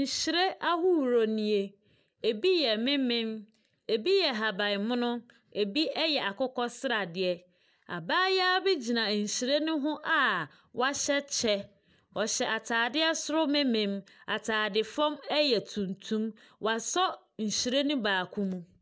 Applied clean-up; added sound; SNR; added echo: none; none; none; none.